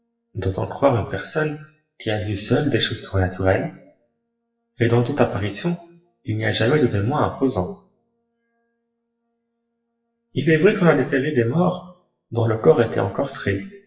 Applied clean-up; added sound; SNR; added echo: classical method WPE with log-MMSE.